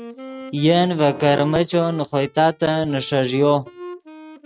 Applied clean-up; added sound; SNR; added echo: neural mask model RNNoise.